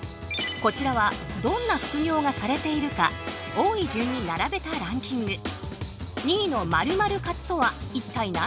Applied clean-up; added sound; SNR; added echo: none; none; none; none.